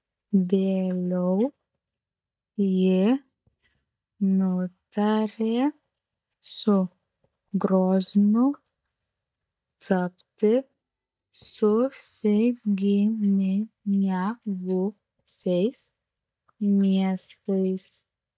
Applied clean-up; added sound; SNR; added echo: neural mask model DeepFilterNet 3.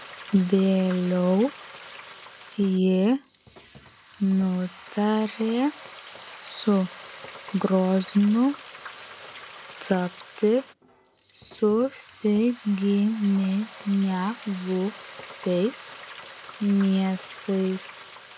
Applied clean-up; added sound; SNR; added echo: none; Frying (food); 18 dB; none.